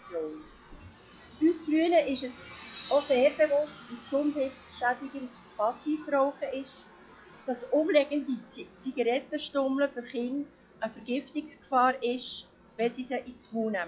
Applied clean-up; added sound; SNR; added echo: classical method log-MMSE.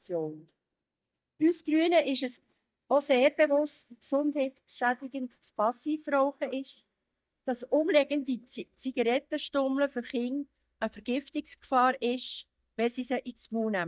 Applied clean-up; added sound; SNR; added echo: neural mask model DeepFilterNet 3.